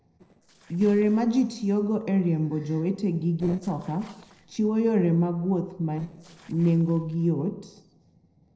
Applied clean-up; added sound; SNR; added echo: neural separator model SepFormer DNS4.